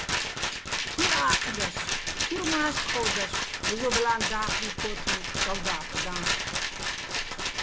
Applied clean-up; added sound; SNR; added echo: none; Rattle; -4 dB; none.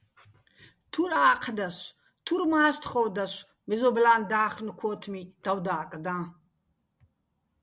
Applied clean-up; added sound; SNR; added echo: none; none; none; none.